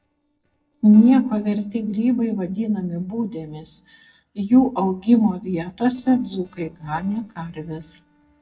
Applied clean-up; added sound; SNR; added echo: neural separator model SepFormer DNS4.